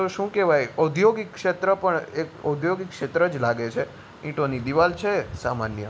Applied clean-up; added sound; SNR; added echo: none; none; none; none.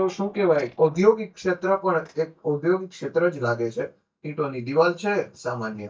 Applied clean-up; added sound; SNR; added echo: neural mask model DeepFilterNet 3.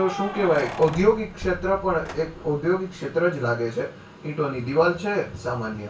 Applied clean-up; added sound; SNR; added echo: none; Keys jangling; 15 dB; reverberation time 0.2 s.